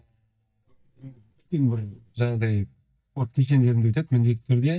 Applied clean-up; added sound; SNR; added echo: neural mask model DeepFilterNet 3.